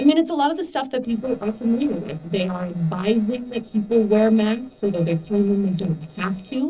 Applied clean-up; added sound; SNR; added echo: neural separator model SepFormer DNS4.